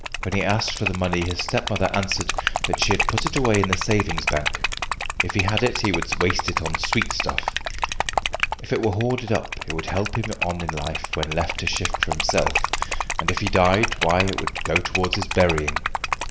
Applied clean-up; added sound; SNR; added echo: none; Liquid; 1 dB; reverberation time 1.6 s.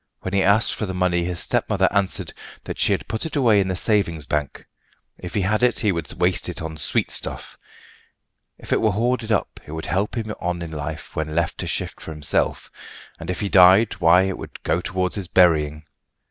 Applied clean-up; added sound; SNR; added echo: none; none; none; none.